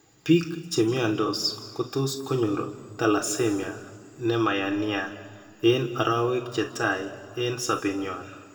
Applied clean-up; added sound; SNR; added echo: none; none; none; reverberation time 1.6 s.